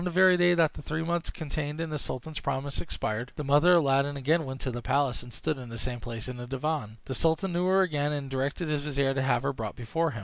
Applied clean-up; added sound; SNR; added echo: none; none; none; none.